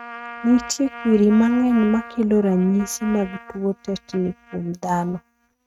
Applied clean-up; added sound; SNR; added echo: neural mask model RNNoise.